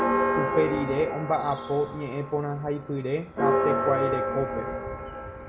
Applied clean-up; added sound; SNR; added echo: none; Church bell; -1 dB; none.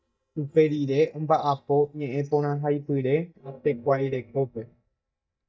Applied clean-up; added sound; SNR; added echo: neural mask model DeepFilterNet 3.